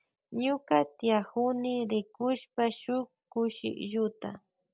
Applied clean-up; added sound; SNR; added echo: none; none; none; none.